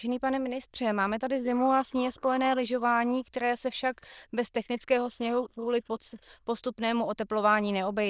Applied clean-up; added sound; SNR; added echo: neural diffusion model UNIVERSE++.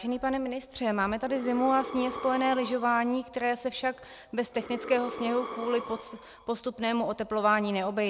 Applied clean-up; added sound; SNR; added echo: none; Breathing; 12 dB; none.